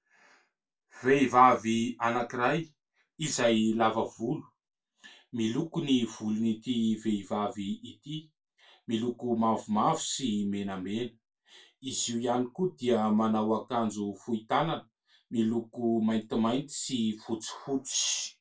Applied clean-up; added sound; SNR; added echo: none; none; none; reverberation time 0.2 s.